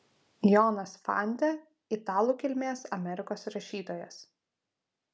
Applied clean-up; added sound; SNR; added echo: none; none; none; none.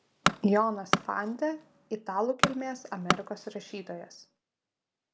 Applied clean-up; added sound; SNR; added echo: none; Tools; 1 dB; none.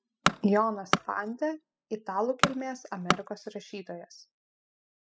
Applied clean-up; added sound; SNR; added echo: classical method spectral subtraction.